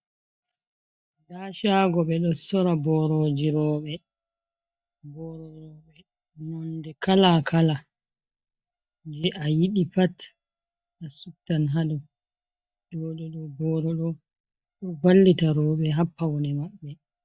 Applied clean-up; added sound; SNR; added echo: neural mask model DeepFilterNet 3.